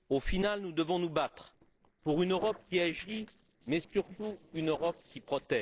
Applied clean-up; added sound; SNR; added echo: neural separator model SepFormer DNS4.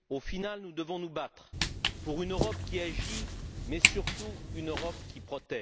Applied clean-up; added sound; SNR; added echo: none; Walk, footsteps; -5 dB; none.